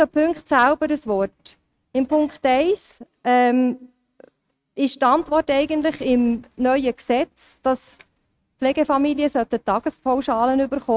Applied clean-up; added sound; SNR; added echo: neural mask model RNNoise.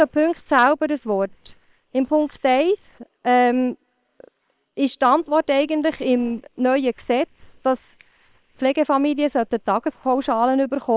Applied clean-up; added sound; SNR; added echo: neural separator model SepFormer WHAM!.